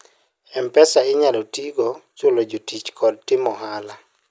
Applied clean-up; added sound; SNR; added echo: none; none; none; none.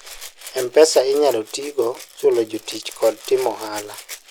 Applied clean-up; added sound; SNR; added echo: none; Rattle (instrument); 18 dB; none.